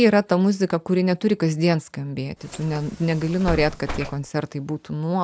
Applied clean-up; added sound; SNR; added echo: none; Bus; 10 dB; none.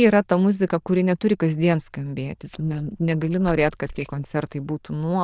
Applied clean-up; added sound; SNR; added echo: neural diffusion model UNIVERSE++.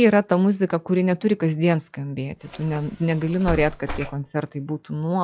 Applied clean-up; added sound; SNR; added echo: classical method log-MMSE.